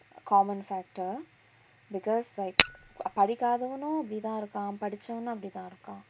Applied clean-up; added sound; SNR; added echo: none; Tap / Glass; -3 dB; none.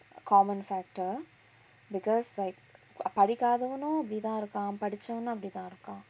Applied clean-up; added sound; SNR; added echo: none; none; none; none.